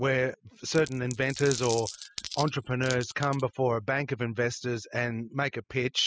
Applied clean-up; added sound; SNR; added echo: classical method spectral subtraction.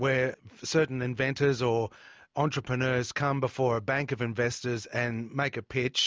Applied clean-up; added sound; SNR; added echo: none; none; none; none.